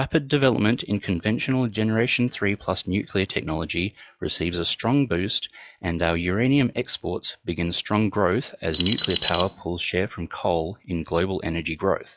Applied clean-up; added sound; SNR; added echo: classical method log-MMSE.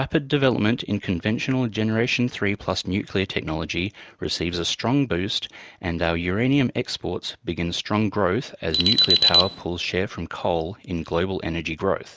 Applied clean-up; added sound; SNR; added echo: none; Alarm; -2 dB; none.